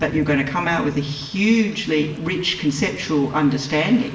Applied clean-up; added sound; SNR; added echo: none; Train; 18 dB; reverberation time 0.8 s.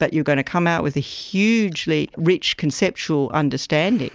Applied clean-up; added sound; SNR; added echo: none; none; none; none.